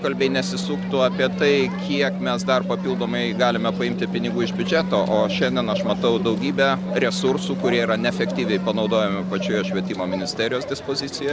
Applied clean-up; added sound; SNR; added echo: none; Organ; 5 dB; none.